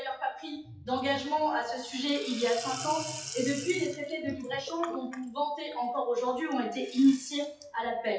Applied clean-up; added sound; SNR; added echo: classical method WPE with log-MMSE.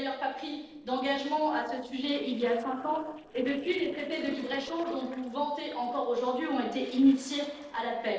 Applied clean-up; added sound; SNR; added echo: neural separator model SepFormer DNS4.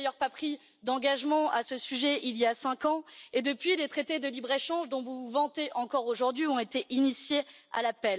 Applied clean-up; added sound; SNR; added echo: none; none; none; none.